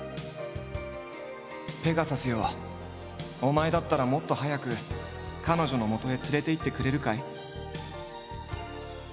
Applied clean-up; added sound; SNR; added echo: none; none; none; none.